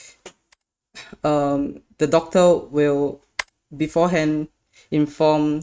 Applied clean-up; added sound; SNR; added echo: neural mask model RNNoise.